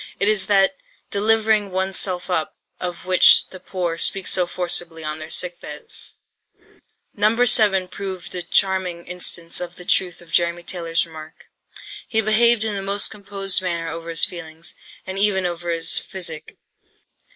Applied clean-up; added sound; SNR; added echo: neural mask model Resemble Enhance denoiser.